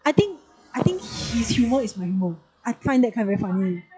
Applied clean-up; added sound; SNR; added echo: classical method log-MMSE.